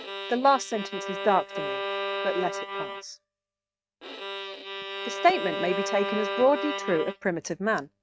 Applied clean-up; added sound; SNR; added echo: neural mask model RNNoise.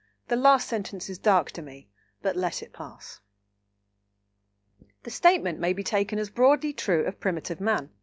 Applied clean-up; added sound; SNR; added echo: none; none; none; none.